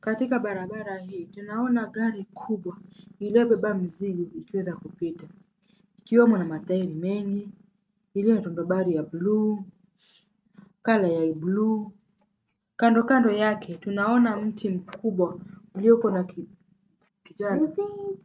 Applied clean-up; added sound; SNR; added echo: neural mask model RNNoise.